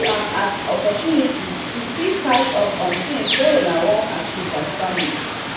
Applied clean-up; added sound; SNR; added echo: none; Water; 1 dB; reverberation time 0.9 s.